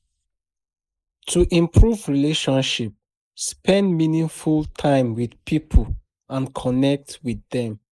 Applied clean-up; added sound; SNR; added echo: neural mask model Resemble Enhance denoiser.